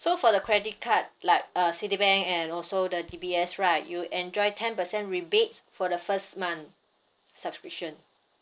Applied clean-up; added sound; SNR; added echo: neural separator model SepFormer DNS4.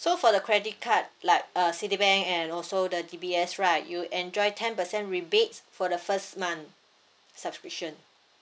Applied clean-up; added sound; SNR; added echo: none; none; none; none.